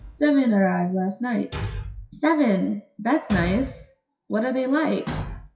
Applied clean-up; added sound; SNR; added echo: classical method WPE with log-MMSE.